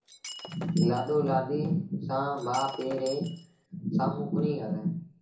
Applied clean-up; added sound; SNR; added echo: none; Shatter; 15 dB; reverberation time 0.6 s.